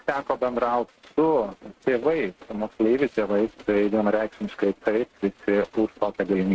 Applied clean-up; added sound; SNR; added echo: neural mask model RNNoise.